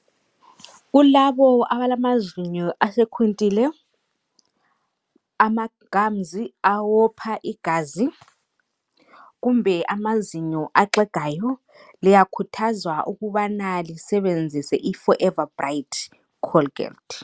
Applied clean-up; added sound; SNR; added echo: none; none; none; none.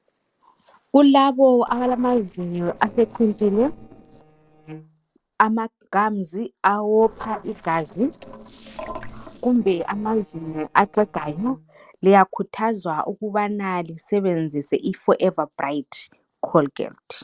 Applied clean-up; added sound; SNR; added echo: neural separator model SepFormer DNS4.